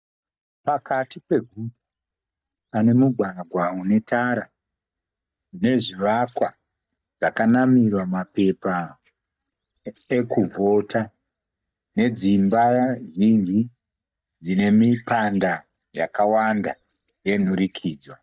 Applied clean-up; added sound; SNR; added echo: neural mask model DeepFilterNet 3.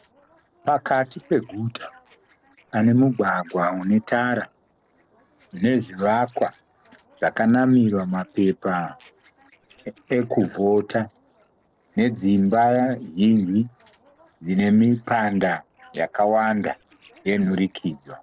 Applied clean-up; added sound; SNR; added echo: neural separator model SepFormer DNS4.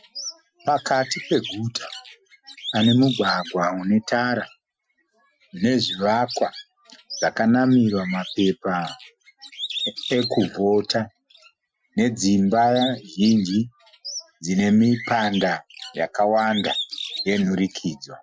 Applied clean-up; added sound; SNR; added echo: classical method Wiener filter.